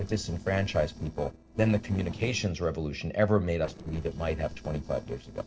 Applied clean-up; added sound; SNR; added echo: neural separator model SepFormer DNS4.